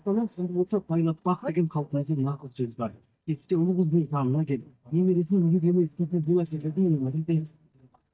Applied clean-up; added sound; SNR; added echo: neural mask model DeepFilterNet 3.